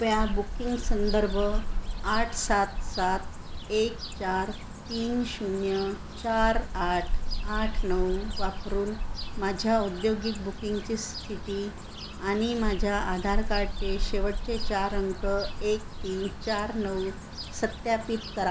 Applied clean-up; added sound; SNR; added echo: none; Cricket / Bird; 1 dB; none.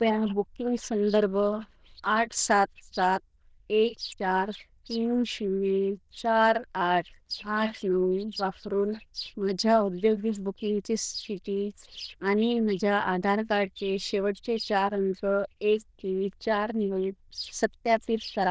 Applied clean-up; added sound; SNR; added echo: neural diffusion model UNIVERSE++.